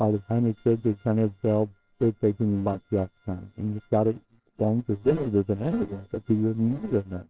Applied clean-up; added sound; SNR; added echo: neural separator model SepFormer WHAMR!.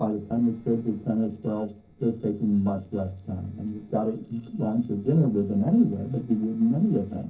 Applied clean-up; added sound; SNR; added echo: neural separator model SepFormer DNS4.